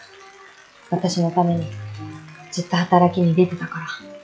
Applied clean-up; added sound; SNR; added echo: classical method log-MMSE.